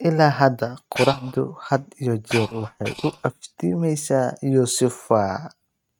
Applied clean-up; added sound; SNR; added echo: neural mask model RNNoise.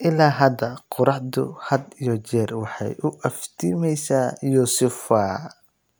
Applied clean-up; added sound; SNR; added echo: none; none; none; none.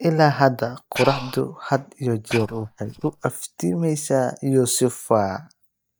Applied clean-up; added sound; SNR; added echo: neural mask model DeepFilterNet 3.